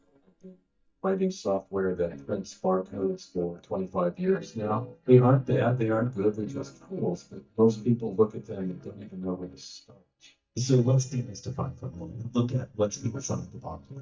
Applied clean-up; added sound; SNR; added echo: neural mask model DeepFilterNet 3.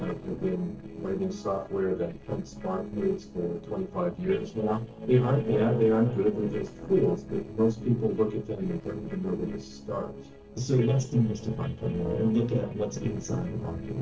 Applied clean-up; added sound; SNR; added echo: neural separator model SepFormer DNS4.